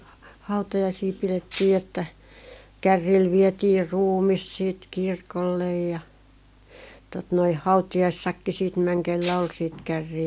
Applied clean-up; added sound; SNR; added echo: none; Rattle (instrument); 1 dB; none.